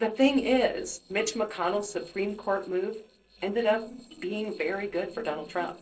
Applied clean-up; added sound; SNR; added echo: neural separator model SepFormer DNS4.